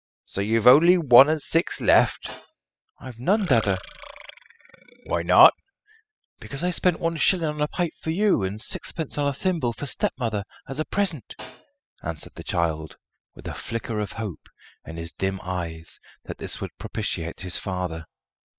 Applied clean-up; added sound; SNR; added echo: classical method spectral subtraction.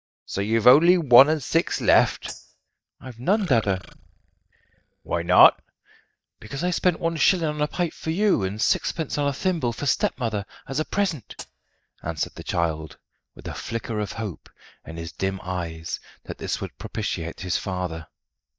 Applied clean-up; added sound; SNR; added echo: neural mask model DeepFilterNet 3.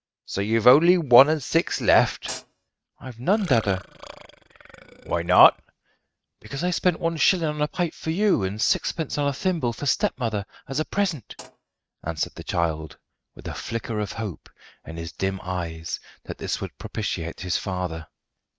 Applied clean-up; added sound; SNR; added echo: neural mask model RNNoise.